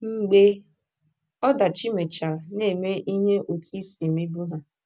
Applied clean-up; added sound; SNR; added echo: none; none; none; none.